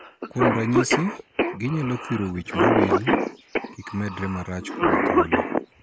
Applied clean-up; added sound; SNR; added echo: none; Cough; -4 dB; none.